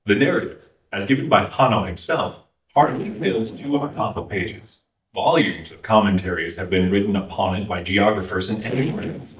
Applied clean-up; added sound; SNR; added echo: neural mask model DeepFilterNet 3.